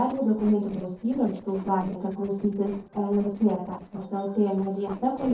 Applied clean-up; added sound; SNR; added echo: neural separator model SepFormer DNS4.